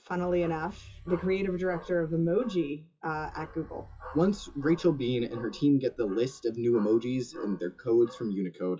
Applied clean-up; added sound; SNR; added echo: classical method WPE with log-MMSE.